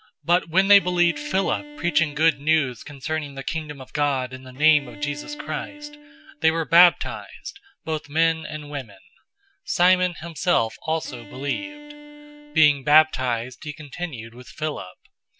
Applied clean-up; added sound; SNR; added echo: none; Bowed string instrument; 17 dB; none.